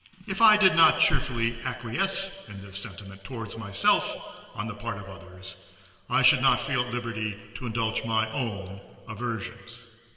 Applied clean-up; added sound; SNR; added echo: none; none; none; reverberation time 1.9 s.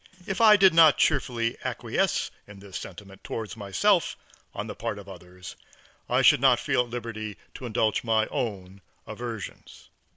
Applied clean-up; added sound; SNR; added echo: none; none; none; none.